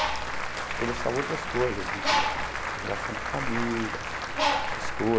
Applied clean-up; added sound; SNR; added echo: none; Bird + Applause / Crowd; -3 dB; none.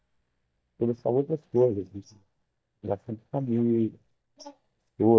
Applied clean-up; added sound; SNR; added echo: neural mask model DeepFilterNet 3.